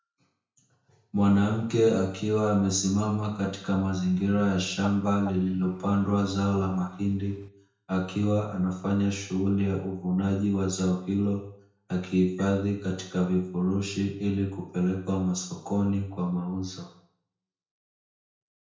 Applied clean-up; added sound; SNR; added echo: none; Fowl; 19 dB; reverberation time 0.5 s.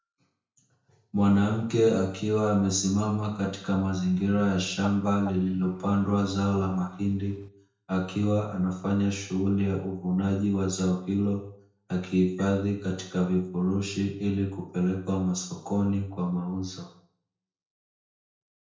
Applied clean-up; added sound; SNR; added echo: neural separator model SepFormer DNS4.